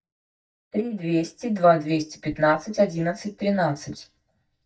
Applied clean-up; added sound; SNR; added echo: neural mask model DeepFilterNet 3.